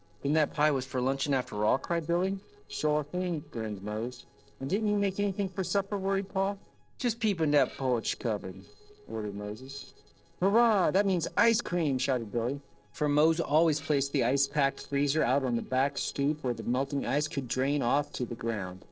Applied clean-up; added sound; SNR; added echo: neural separator model SepFormer DNS4.